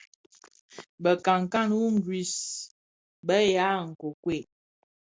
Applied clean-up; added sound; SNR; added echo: none; none; none; none.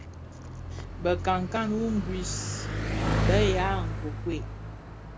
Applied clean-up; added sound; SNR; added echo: none; Bicycle; 0 dB; none.